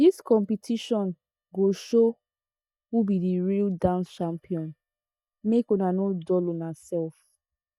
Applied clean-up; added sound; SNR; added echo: neural mask model DeepFilterNet 3.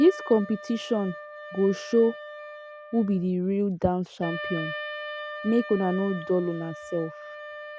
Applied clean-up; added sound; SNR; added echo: none; Wind instrument, woodwind instrument; 12 dB; none.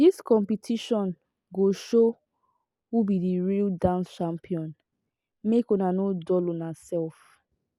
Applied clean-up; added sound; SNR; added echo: none; none; none; none.